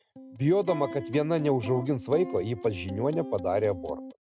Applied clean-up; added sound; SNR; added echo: neural mask model RNNoise.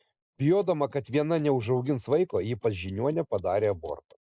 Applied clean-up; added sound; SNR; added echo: neural mask model Resemble Enhance denoiser.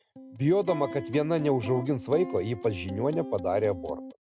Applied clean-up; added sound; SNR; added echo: none; Electric guitar; 11 dB; none.